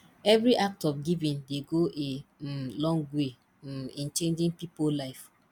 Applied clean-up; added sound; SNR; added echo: none; none; none; none.